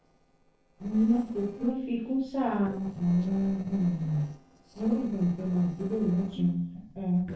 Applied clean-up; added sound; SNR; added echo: neural separator model SepFormer DNS4.